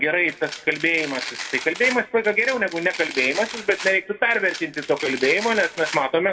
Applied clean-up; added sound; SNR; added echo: none; Domestic sounds, home sounds; 12 dB; reverberation time 1.6 s.